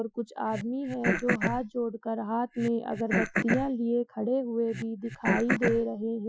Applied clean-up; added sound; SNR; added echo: classical method Wiener filter.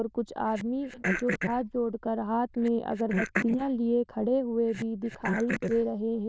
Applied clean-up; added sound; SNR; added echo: neural diffusion model UNIVERSE++.